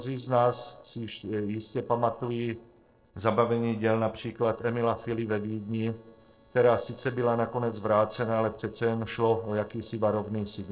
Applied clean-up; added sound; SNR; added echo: neural separator model SepFormer DNS4.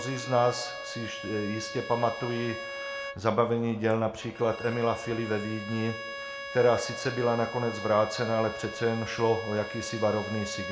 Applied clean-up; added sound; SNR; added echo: none; Bowed string instrument; 10 dB; reverberation time 0.4 s.